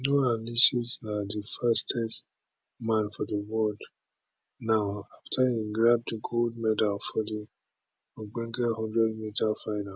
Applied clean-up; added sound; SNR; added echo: none; none; none; none.